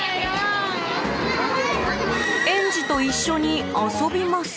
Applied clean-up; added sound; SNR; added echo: none; Writing; 20 dB; none.